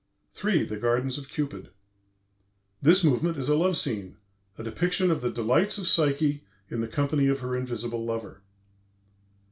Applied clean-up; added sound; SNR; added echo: none; none; none; none.